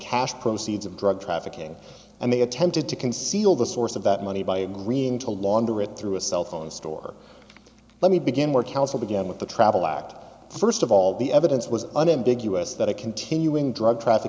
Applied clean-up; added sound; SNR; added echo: none; none; none; none.